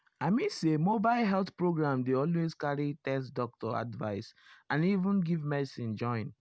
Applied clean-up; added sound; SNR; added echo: none; none; none; none.